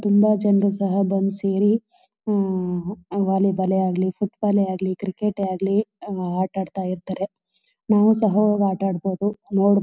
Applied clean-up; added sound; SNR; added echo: none; none; none; none.